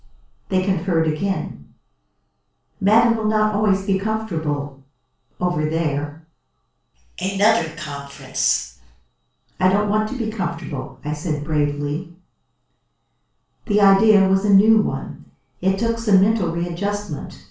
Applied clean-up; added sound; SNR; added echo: none; none; none; reverberation time 0.4 s.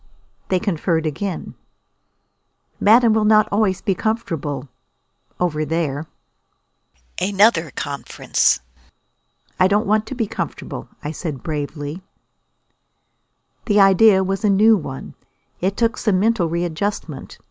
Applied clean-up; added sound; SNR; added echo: none; none; none; none.